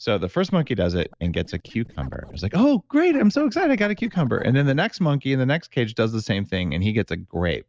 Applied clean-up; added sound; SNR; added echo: neural separator model SepFormer DNS4.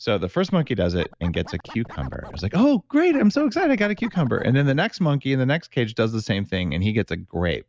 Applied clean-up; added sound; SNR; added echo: none; Scratching (performance technique); 20 dB; none.